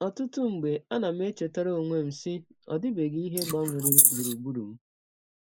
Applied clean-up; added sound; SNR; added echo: neural mask model Resemble Enhance denoiser.